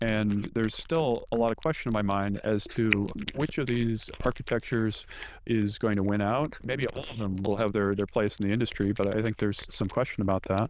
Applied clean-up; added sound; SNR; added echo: neural diffusion model UNIVERSE++.